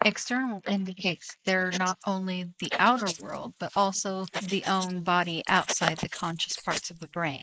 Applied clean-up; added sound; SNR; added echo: neural mask model Resemble Enhance denoiser.